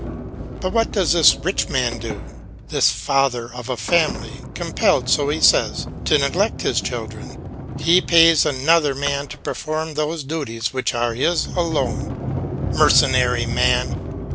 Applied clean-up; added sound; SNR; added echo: none; Sliding door; 8 dB; none.